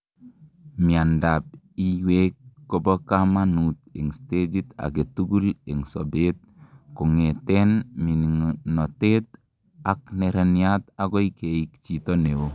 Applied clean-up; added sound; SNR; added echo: none; none; none; none.